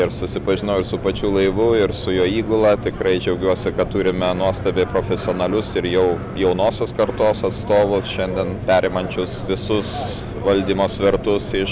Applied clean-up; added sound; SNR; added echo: none; none; none; none.